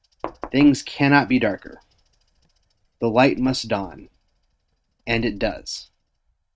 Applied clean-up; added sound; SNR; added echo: neural mask model RNNoise.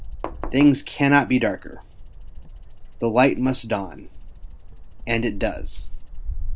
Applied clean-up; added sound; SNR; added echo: none; Knock + Bird vocalization, bird call, bird song; 7 dB; none.